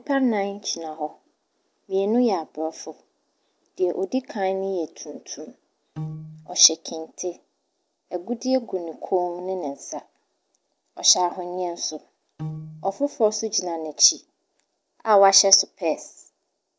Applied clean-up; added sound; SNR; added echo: none; Piano; 10 dB; none.